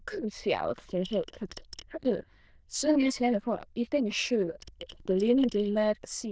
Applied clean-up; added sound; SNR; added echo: neural diffusion model UNIVERSE++.